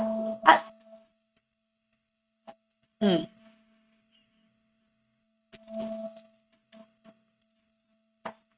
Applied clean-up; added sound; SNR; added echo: neural mask model RNNoise.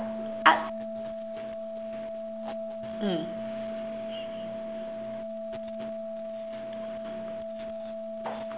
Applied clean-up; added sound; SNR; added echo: none; Organ; 0 dB; none.